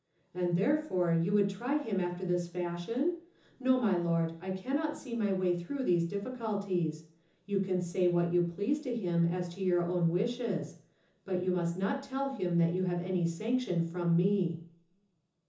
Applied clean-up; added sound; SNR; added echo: none; none; none; reverberation time 0.6 s.